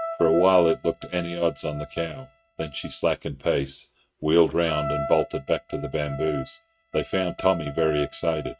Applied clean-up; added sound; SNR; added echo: neural mask model RNNoise.